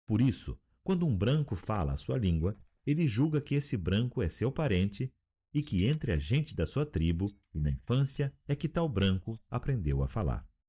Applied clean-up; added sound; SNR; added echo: neural mask model DeepFilterNet 3.